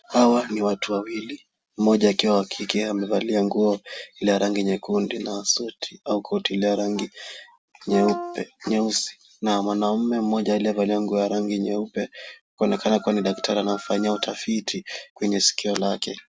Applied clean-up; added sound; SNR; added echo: none; Brass instrument; 9 dB; none.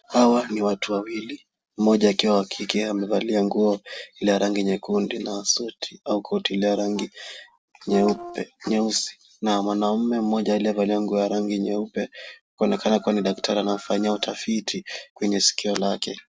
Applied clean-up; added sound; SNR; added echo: neural separator model SepFormer DNS4.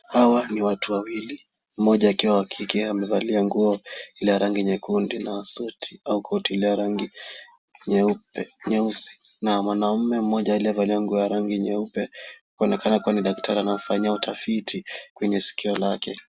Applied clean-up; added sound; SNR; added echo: none; none; none; none.